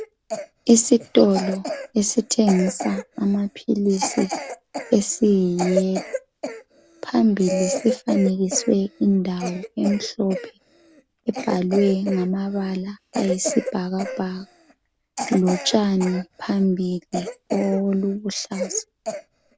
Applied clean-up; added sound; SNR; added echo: none; Cough; 10 dB; none.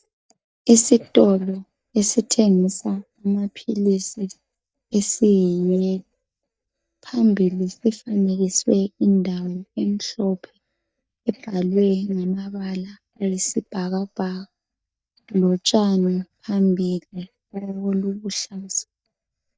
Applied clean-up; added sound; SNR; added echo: neural mask model DeepFilterNet 3.